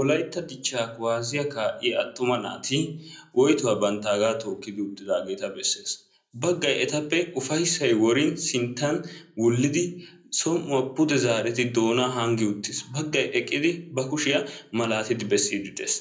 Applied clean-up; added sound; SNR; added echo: none; none; none; reverberation time 0.5 s.